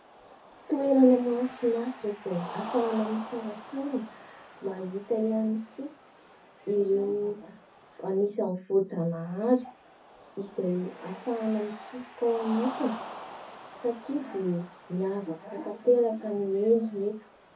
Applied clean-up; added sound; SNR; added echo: none; Cheering; 16 dB; reverberation time 0.3 s.